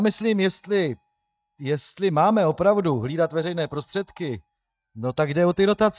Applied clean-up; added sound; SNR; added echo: neural mask model DeepFilterNet 3.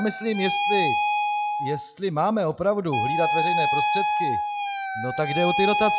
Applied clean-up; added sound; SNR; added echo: classical method log-MMSE.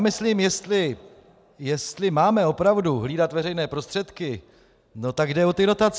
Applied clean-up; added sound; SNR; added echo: none; none; none; none.